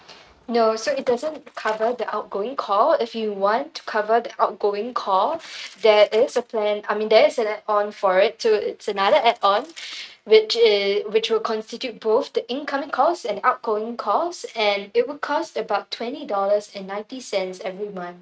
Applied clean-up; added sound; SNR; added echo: neural mask model RNNoise.